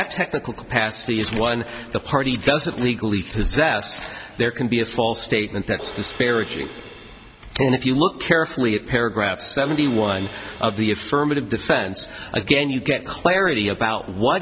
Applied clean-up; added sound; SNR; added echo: none; Crash cymbal; 16 dB; none.